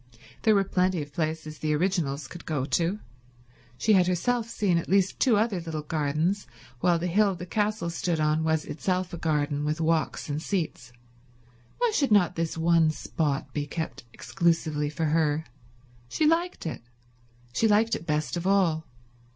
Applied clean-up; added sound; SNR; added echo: none; none; none; none.